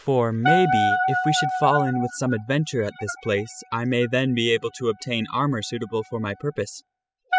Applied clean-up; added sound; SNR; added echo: classical method spectral subtraction.